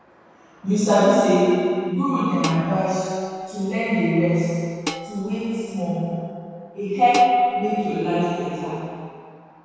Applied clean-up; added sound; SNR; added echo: none; Dishes, pots, and pans; 15 dB; reverberation time 2.2 s.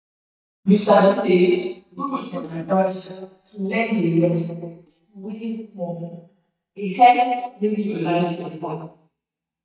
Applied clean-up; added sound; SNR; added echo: neural mask model DeepFilterNet 3.